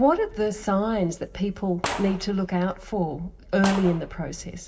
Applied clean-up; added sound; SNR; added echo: none; Gunshot, gunfire; 13 dB; reverberation time 0.7 s.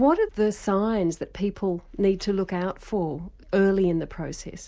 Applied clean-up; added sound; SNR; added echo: none; none; none; none.